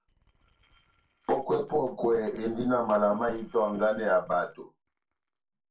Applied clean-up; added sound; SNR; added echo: neural separator model SepFormer DNS4.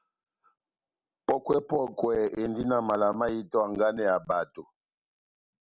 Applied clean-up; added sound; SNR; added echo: none; none; none; none.